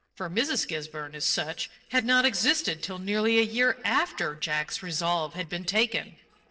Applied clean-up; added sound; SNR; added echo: neural separator model SepFormer DNS4.